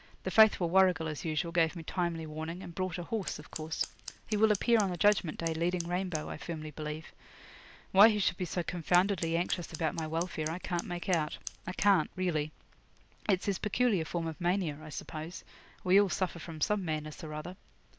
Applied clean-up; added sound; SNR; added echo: none; Scissors; 14 dB; none.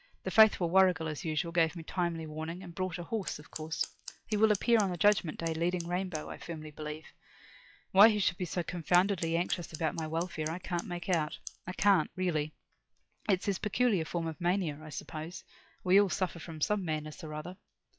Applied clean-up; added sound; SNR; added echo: classical method log-MMSE.